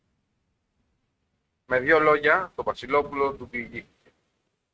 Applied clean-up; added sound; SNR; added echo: neural mask model RNNoise.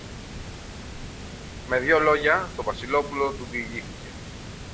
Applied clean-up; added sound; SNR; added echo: none; Water; 11 dB; none.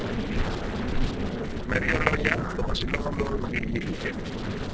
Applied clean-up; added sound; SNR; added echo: neural separator model SepFormer DNS4.